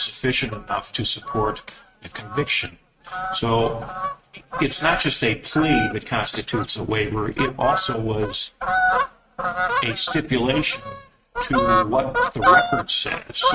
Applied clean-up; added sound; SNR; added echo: neural mask model RNNoise.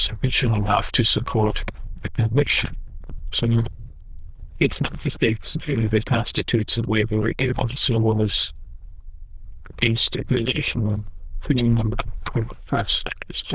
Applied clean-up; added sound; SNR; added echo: neural diffusion model UNIVERSE++.